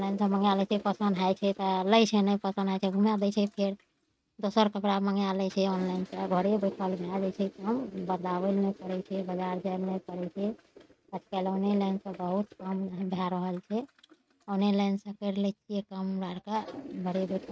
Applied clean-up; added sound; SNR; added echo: neural mask model RNNoise.